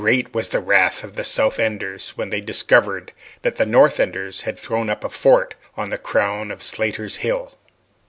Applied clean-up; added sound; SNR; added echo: none; none; none; none.